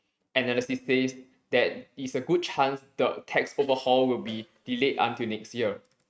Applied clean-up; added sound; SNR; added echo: neural mask model RNNoise.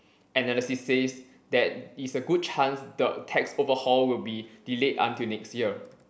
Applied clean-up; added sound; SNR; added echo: none; none; none; none.